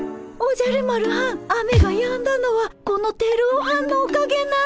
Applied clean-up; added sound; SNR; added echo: none; Thump, thud; 8 dB; none.